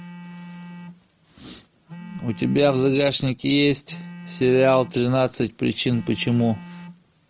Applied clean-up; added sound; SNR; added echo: none; Telephone; 18 dB; none.